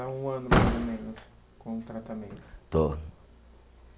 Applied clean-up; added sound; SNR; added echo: none; Slam / Car; -2 dB; none.